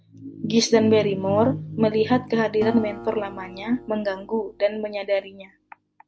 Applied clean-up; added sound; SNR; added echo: none; Acoustic guitar; 15 dB; none.